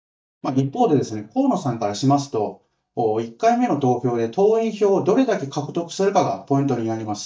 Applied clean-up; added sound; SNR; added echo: neural mask model DeepFilterNet 3.